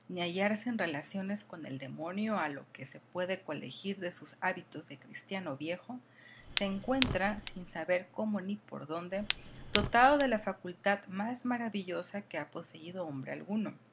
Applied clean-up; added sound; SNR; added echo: none; Fire; 1 dB; none.